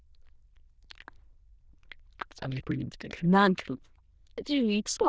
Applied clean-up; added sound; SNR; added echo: neural diffusion model UNIVERSE++.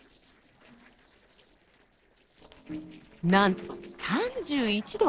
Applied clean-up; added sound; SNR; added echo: neural separator model SepFormer DNS4.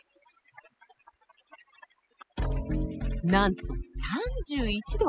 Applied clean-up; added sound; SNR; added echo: classical method spectral subtraction.